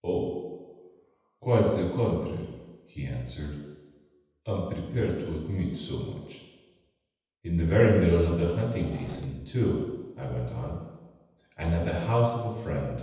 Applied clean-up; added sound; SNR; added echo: none; Engine / Mechanisms; 20 dB; reverberation time 1.1 s.